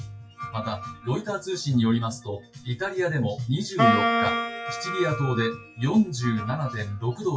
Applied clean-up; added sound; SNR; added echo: classical method WPE with log-MMSE.